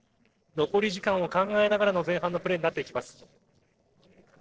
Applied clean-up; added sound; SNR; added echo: neural separator model SepFormer DNS4.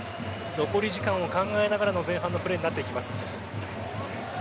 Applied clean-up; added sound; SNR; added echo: none; none; none; none.